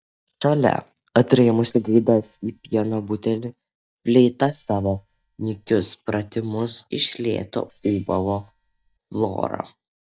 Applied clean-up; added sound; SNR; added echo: neural mask model DeepFilterNet 3.